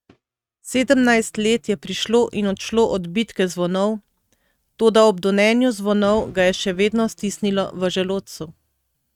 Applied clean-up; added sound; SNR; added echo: neural mask model RNNoise.